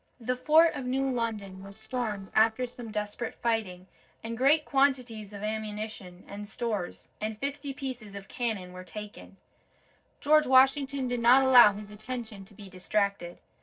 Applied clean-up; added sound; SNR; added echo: neural separator model SepFormer DNS4.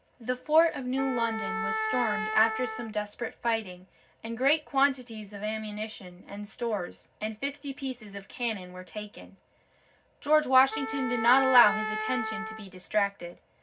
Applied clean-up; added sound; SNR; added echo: none; Wind instrument, woodwind instrument; 3 dB; reverberation time 0.4 s.